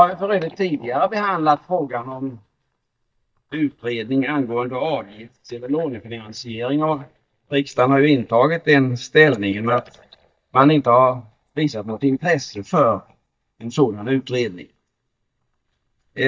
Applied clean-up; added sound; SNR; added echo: neural mask model DeepFilterNet 3.